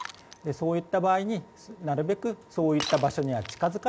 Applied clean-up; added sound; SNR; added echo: none; Shatter; 15 dB; none.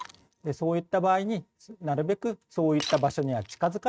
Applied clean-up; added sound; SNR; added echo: neural mask model RNNoise.